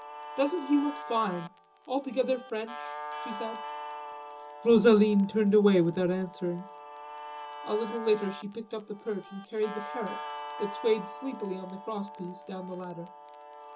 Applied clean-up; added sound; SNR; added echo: none; Guitar; 12 dB; reverberation time 0.2 s.